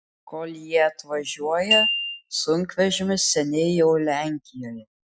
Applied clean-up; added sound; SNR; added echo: classical method Wiener filter.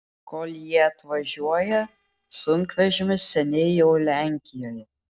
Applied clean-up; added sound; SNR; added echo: neural separator model SepFormer DNS4.